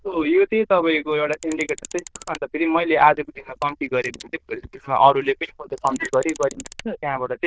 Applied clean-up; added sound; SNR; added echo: neural diffusion model UNIVERSE++.